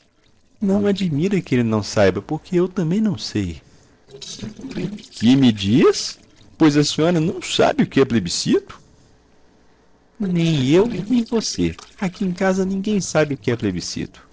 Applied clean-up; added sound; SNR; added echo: neural separator model SepFormer DNS4.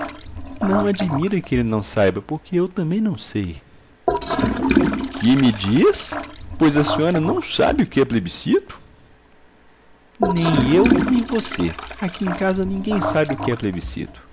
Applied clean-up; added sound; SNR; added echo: none; Toilet flush / Gurgling; 5 dB; none.